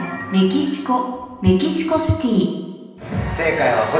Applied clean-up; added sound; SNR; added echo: none; Walk, footsteps / Bird vocalization, bird call, bird song; 9 dB; reverberation time 0.9 s.